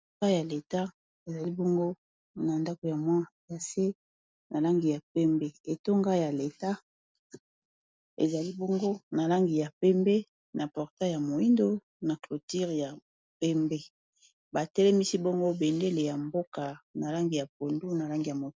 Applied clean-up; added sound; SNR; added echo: none; none; none; none.